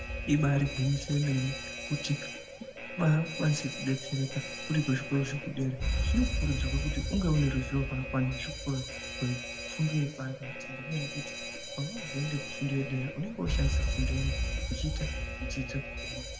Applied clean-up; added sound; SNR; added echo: none; Alarm; 3 dB; reverberation time 0.8 s.